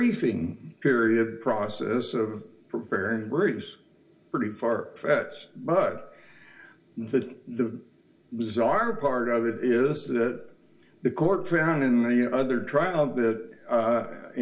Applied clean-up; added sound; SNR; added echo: none; none; none; reverberation time 0.1 s.